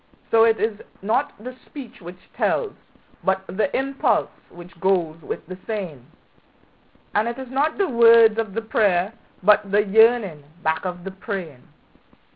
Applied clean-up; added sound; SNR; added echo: none; none; none; none.